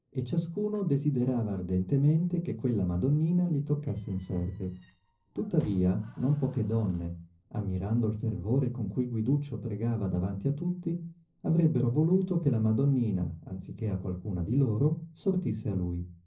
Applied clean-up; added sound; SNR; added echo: neural separator model SepFormer DNS4.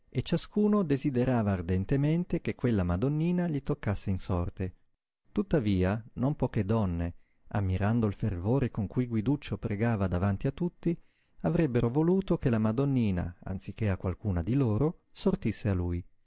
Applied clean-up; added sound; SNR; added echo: none; none; none; none.